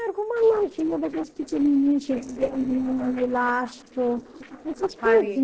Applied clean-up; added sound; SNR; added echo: neural separator model SepFormer DNS4.